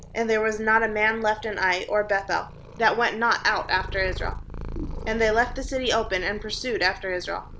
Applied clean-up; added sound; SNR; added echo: none; Purr; 11 dB; none.